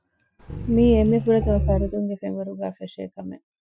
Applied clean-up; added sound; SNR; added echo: classical method Wiener filter.